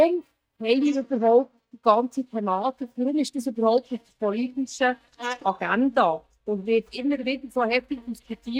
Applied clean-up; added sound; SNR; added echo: neural mask model DeepFilterNet 3.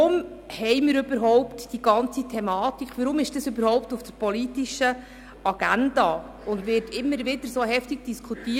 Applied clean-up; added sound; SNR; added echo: none; none; none; none.